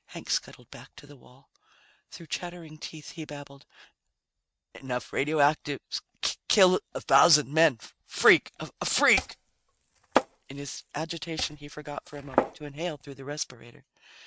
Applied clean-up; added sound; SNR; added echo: neural mask model RNNoise.